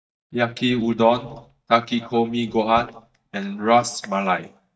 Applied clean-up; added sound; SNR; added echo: neural mask model DeepFilterNet 3.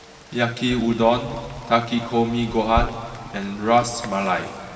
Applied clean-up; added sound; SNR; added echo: none; Rain; 12 dB; reverberation time 2.6 s.